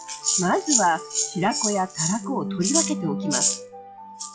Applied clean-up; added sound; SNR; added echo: classical method log-MMSE.